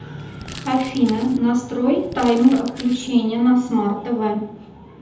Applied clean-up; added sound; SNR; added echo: none; Crumpling, crinkling; 20 dB; reverberation time 0.7 s.